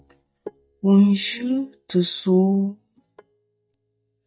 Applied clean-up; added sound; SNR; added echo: neural mask model DeepFilterNet 3.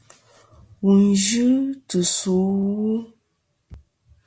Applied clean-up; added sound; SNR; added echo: none; none; none; none.